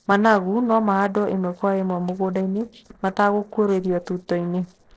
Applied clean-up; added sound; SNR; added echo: neural separator model SepFormer DNS4.